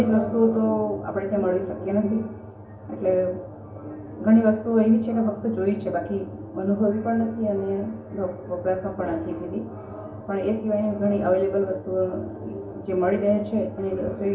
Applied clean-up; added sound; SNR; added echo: none; none; none; reverberation time 0.3 s.